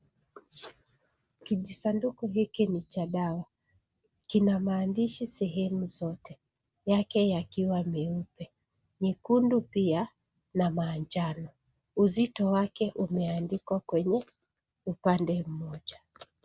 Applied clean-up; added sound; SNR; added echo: none; none; none; none.